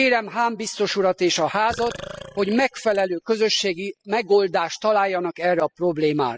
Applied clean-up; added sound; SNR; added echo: classical method spectral subtraction.